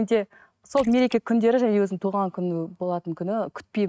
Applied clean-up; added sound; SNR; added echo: neural mask model RNNoise.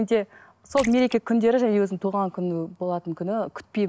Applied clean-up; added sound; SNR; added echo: none; Splash, splatter; 19 dB; none.